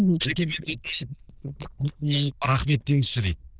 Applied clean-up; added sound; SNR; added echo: neural diffusion model UNIVERSE++.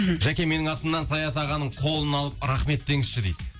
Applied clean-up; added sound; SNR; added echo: none; none; none; none.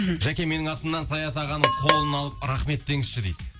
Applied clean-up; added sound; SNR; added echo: none; Percussion; 1 dB; none.